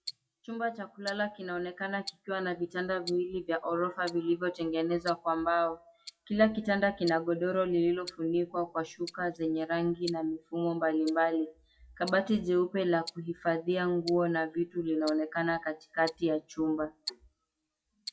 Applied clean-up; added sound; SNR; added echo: classical method WPE with log-MMSE.